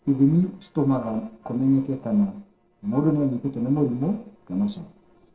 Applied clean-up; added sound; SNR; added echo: neural separator model SepFormer DNS4.